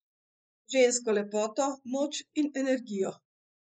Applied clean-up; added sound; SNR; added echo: neural mask model Resemble Enhance denoiser.